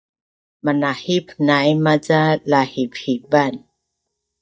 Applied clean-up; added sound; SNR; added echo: neural mask model DeepFilterNet 3.